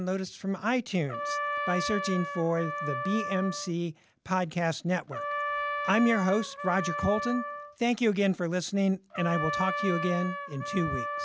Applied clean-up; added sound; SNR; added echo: none; Trumpet; 6 dB; none.